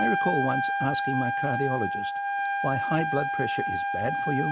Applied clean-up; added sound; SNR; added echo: none; Trumpet; -2 dB; none.